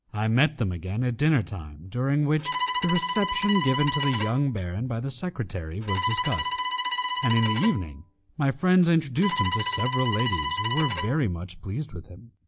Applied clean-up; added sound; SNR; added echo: none; Bowed string instrument; 4 dB; none.